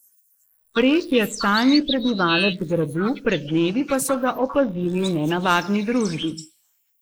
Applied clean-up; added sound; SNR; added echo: neural mask model Resemble Enhance denoiser.